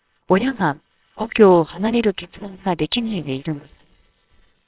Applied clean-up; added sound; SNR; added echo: neural separator model SepFormer WHAMR!.